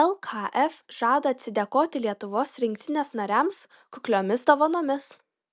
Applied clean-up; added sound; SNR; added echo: none; none; none; none.